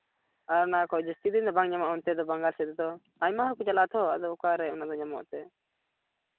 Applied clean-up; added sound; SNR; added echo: none; none; none; none.